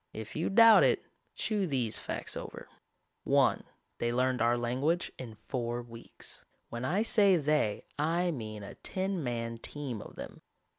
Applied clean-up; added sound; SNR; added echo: none; none; none; none.